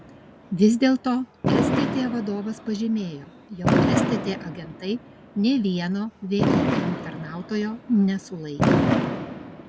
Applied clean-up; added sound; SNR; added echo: none; Fireworks; 0 dB; none.